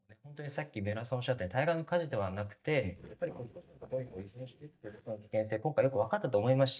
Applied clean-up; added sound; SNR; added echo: neural mask model DeepFilterNet 3.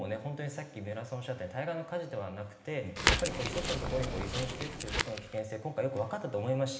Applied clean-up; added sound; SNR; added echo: none; Crackle; -2 dB; reverberation time 1.1 s.